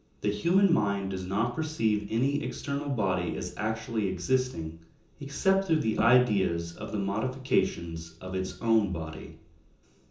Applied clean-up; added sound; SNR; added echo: none; none; none; reverberation time 0.6 s.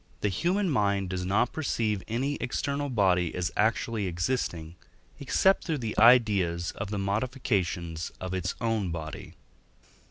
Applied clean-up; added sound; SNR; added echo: none; none; none; none.